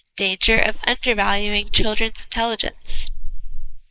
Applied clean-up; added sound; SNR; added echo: neural mask model Resemble Enhance denoiser.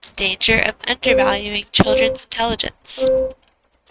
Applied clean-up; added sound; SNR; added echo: neural mask model RNNoise.